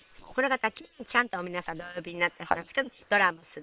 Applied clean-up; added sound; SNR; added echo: neural separator model SepFormer WHAM!.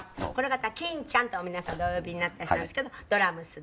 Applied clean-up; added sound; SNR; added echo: none; Dog; 17 dB; none.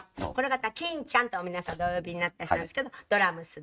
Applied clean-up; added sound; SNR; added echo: neural mask model RNNoise.